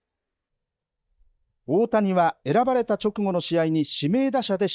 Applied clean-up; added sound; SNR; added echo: neural mask model DeepFilterNet 3.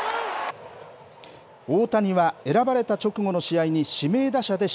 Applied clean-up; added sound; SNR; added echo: none; none; none; none.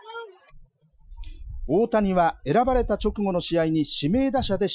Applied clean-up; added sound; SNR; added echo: classical method Wiener filter.